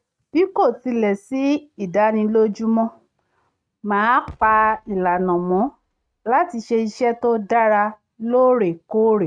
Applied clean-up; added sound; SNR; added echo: neural mask model RNNoise.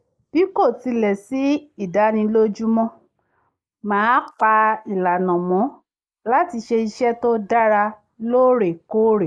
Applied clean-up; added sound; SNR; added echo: neural mask model Resemble Enhance denoiser.